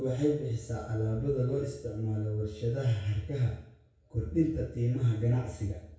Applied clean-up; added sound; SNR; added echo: none; none; none; reverberation time 0.6 s.